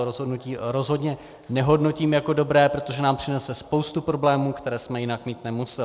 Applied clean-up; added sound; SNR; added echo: none; none; none; none.